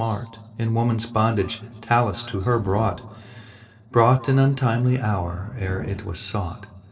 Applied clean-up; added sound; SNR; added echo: neural separator model SepFormer DNS4.